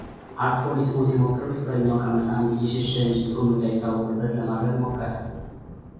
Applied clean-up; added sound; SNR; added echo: none; Thunder; 16 dB; reverberation time 1.3 s.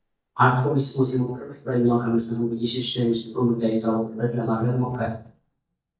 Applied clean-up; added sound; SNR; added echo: neural mask model DeepFilterNet 3.